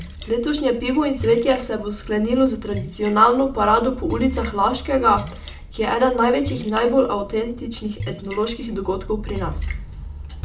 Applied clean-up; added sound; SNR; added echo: none; Splash, splatter; 12 dB; reverberation time 0.4 s.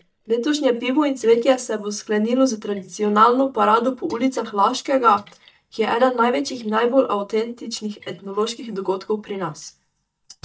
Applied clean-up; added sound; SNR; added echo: neural mask model DeepFilterNet 3.